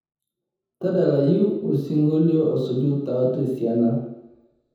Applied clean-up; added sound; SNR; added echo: none; none; none; reverberation time 0.9 s.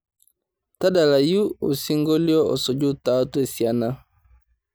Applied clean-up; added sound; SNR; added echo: none; none; none; none.